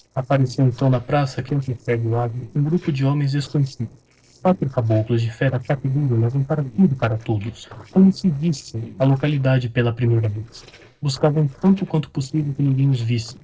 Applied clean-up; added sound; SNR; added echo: neural separator model SepFormer DNS4.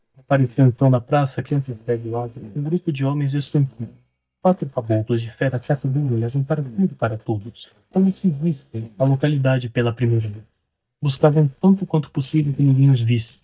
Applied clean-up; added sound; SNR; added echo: neural mask model DeepFilterNet 3.